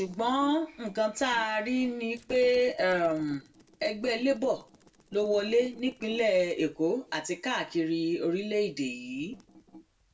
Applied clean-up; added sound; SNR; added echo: neural separator model SepFormer DNS4.